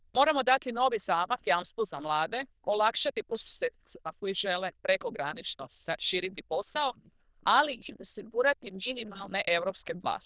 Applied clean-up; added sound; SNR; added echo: neural diffusion model UNIVERSE++.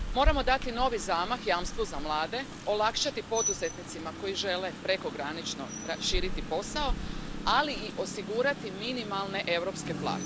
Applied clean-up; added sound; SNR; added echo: none; Rain; 4 dB; none.